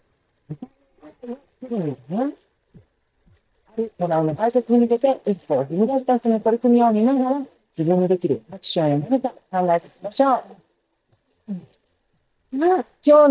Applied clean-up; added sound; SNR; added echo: neural mask model DeepFilterNet 3.